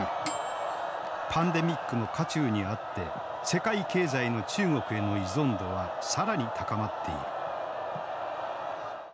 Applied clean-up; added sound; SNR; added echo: none; Microwave oven / Bell; 14 dB; none.